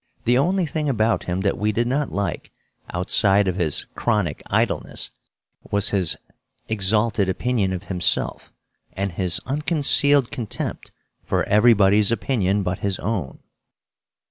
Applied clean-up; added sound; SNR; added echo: none; none; none; none.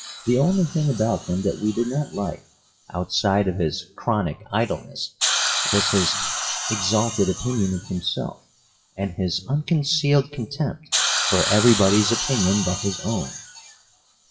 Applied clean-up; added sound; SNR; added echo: classical method WPE with log-MMSE.